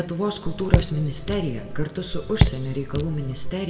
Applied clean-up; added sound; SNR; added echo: none; Raindrop / Drip; -2 dB; reverberation time 1.2 s.